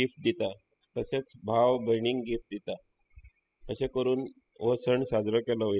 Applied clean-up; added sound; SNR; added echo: classical method spectral subtraction.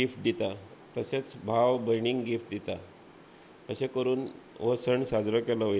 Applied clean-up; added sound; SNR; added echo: none; none; none; none.